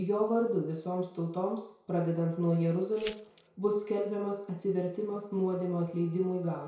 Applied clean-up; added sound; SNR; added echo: none; Glass; 15 dB; reverberation time 0.6 s.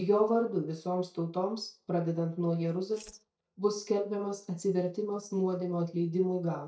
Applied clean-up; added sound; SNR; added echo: neural mask model DeepFilterNet 3.